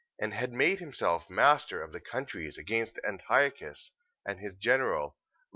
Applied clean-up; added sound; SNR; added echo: none; none; none; none.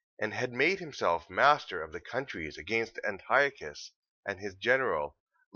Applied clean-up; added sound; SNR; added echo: neural mask model Resemble Enhance denoiser.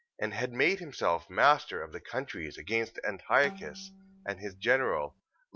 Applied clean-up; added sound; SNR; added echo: none; Bowed string instrument; 18 dB; none.